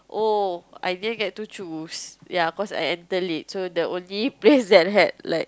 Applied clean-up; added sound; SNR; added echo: none; none; none; none.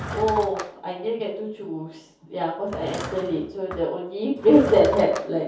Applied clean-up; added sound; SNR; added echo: none; Drawer open or close / Wood; 13 dB; reverberation time 0.6 s.